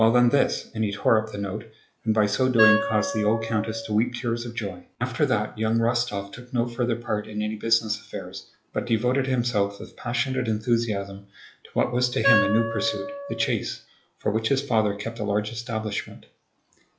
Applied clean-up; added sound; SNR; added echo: classical method log-MMSE.